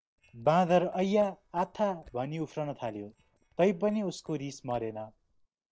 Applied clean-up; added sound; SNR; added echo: neural separator model SepFormer DNS4.